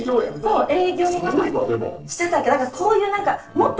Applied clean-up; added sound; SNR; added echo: neural separator model SepFormer DNS4.